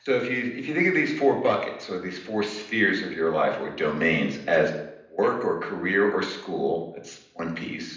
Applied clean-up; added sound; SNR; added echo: none; none; none; reverberation time 0.8 s.